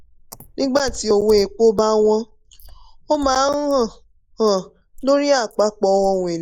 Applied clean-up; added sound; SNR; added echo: neural mask model Resemble Enhance denoiser.